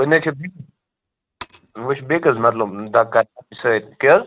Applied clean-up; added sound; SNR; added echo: neural mask model RNNoise.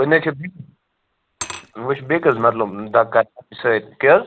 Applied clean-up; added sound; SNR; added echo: none; Glass / Liquid; 20 dB; none.